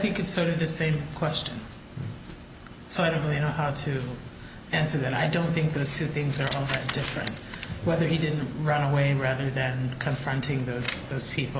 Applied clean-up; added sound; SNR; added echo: none; none; none; none.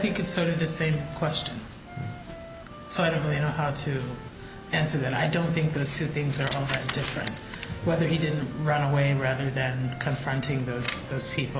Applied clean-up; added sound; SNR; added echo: none; Wind instrument, woodwind instrument; 18 dB; none.